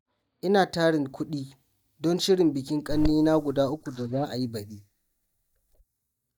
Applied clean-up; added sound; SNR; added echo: neural mask model DeepFilterNet 3.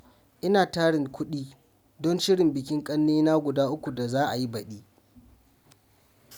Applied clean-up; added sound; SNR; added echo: none; none; none; none.